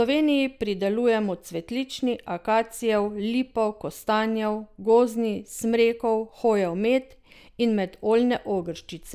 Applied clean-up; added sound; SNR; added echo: none; none; none; none.